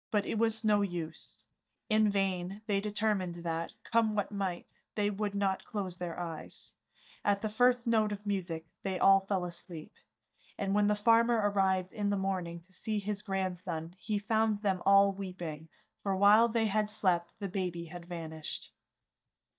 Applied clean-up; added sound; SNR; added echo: neural mask model DeepFilterNet 3.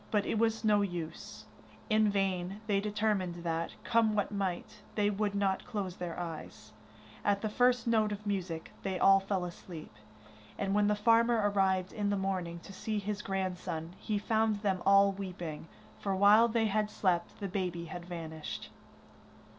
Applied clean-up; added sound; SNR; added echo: none; none; none; none.